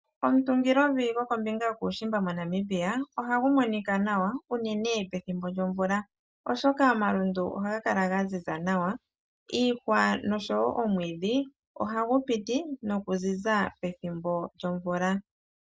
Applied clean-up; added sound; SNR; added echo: none; none; none; none.